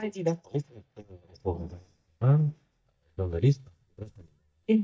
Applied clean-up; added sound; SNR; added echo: neural mask model DeepFilterNet 3.